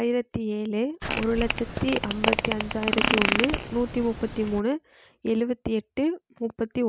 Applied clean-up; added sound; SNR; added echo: none; Fart; 1 dB; none.